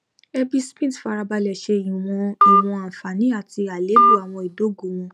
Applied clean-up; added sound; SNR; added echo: none; Telephone; -4 dB; none.